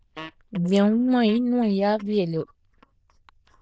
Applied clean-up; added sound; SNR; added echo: neural diffusion model UNIVERSE++.